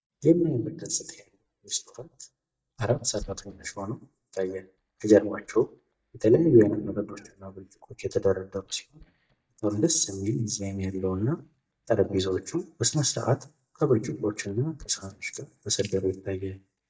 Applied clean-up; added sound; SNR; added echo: neural mask model DeepFilterNet 3.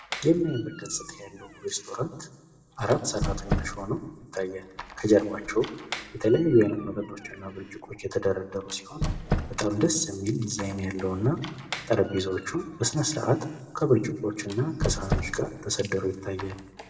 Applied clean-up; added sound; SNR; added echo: none; Squeak; 9 dB; reverberation time 0.9 s.